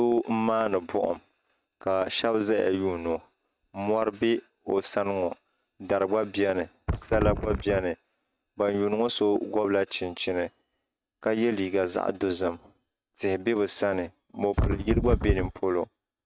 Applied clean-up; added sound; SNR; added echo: neural mask model RNNoise.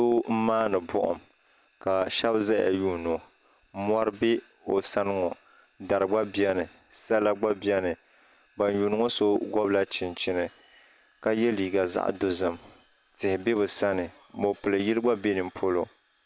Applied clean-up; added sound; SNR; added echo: none; none; none; none.